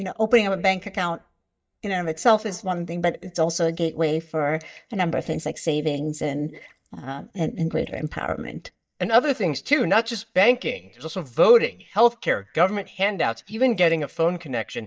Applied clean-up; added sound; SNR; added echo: neural mask model DeepFilterNet 3.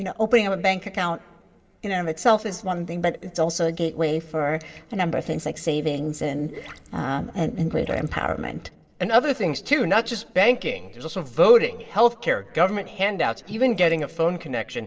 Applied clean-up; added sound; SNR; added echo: neural separator model SepFormer DNS4.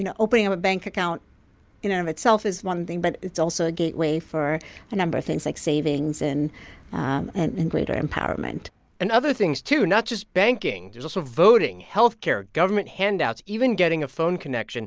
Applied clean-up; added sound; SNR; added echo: none; none; none; none.